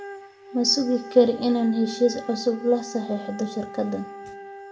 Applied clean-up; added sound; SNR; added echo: none; Wind instrument, woodwind instrument; 15 dB; reverberation time 0.5 s.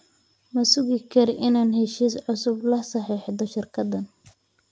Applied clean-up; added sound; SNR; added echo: none; none; none; none.